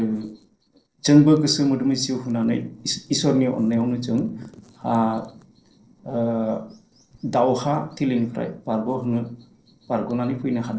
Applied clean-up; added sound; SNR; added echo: neural separator model SepFormer DNS4.